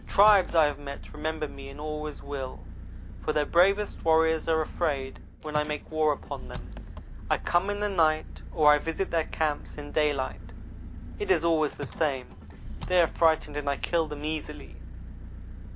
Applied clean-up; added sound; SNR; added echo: none; Engine; 10 dB; none.